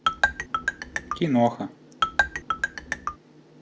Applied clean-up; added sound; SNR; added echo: none; Marimba, xylophone; -3 dB; none.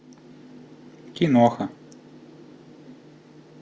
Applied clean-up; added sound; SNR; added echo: none; none; none; none.